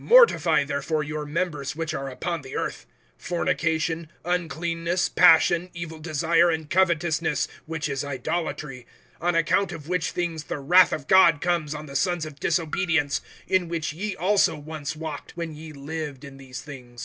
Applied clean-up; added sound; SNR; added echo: neural separator model SepFormer DNS4.